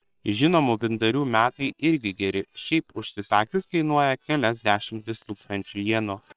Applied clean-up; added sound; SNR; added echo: neural separator model SepFormer WHAM!.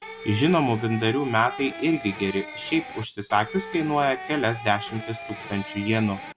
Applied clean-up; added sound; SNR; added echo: none; Electric guitar; 12 dB; none.